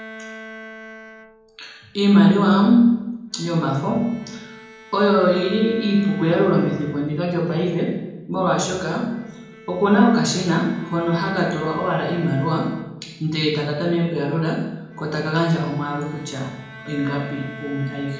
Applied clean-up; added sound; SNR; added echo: none; Bowed string instrument; 19 dB; reverberation time 0.9 s.